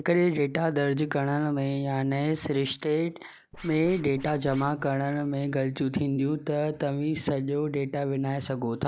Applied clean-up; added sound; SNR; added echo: neural mask model DeepFilterNet 3.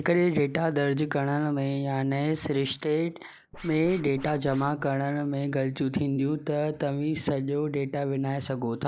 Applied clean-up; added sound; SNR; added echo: neural mask model Resemble Enhance denoiser.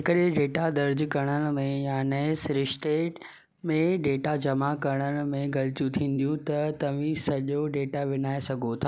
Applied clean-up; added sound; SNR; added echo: none; none; none; none.